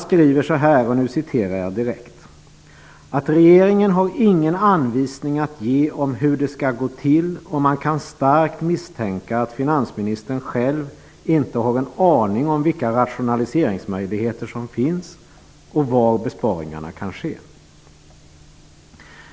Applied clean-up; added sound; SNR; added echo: none; none; none; none.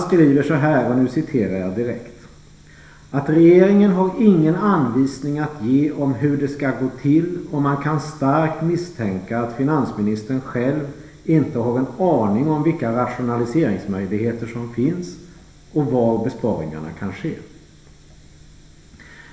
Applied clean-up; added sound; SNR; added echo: none; none; none; reverberation time 0.9 s.